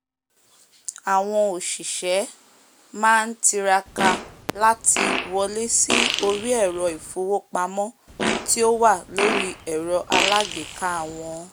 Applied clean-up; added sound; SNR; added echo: none; Fart; 4 dB; none.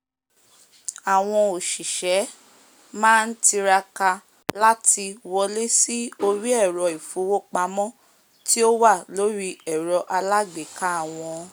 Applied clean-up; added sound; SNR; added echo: none; none; none; none.